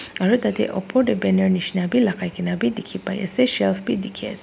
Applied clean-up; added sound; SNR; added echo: none; none; none; none.